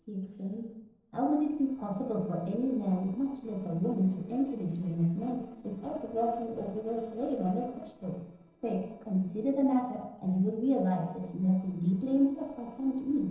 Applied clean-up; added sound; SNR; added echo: neural separator model SepFormer DNS4.